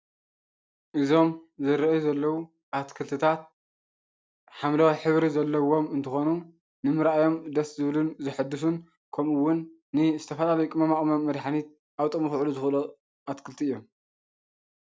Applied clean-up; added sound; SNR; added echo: none; none; none; none.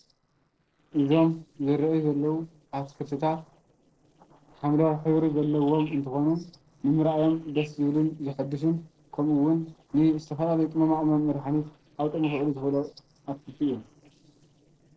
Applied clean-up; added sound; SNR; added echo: neural separator model SepFormer DNS4.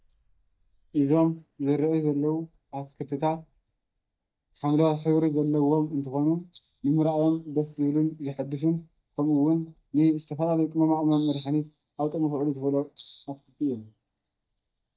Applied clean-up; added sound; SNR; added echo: neural mask model DeepFilterNet 3.